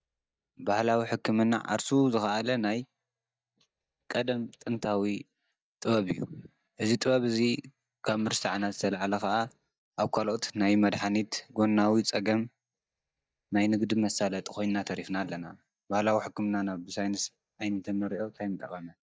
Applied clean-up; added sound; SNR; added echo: neural mask model DeepFilterNet 3.